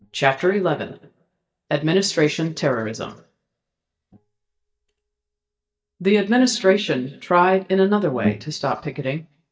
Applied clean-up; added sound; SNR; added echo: neural mask model DeepFilterNet 3.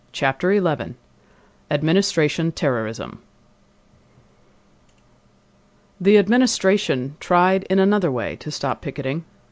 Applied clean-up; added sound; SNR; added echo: none; none; none; none.